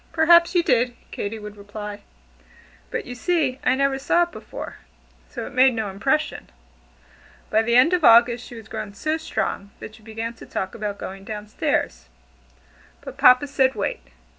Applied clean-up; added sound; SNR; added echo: none; none; none; none.